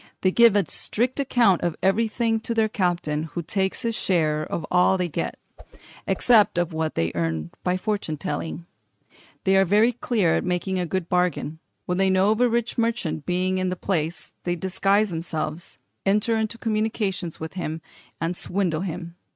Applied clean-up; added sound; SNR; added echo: neural mask model RNNoise.